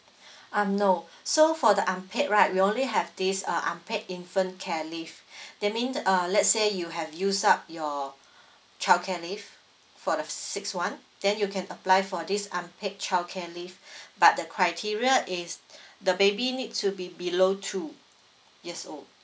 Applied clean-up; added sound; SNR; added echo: none; none; none; none.